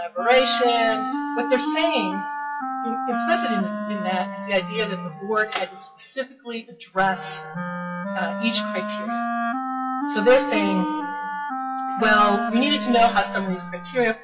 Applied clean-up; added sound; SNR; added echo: classical method WPE with log-MMSE.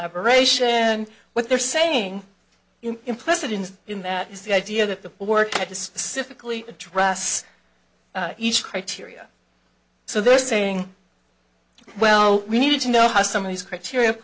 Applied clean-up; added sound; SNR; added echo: none; none; none; none.